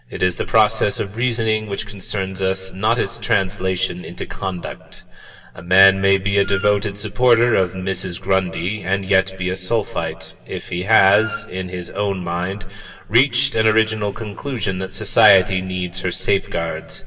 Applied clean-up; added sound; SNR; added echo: none; Wind instrument, woodwind instrument; 9 dB; reverberation time 2.9 s.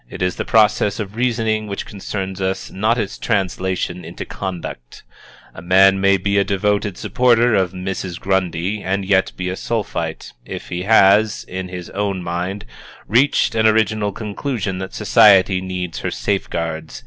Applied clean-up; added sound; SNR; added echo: none; none; none; none.